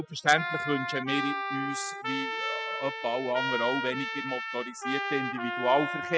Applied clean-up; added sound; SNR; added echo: classical method spectral subtraction.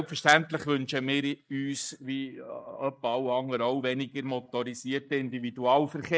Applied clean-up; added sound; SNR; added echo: neural mask model Resemble Enhance denoiser.